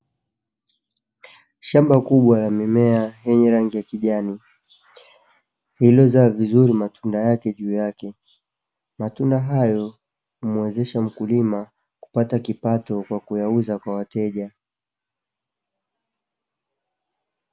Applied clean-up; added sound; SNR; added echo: none; none; none; none.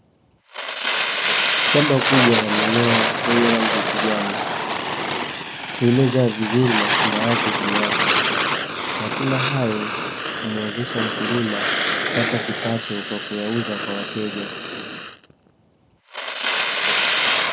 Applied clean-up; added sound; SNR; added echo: none; Fire; -2 dB; none.